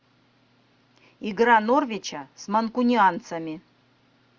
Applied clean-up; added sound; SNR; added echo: none; none; none; none.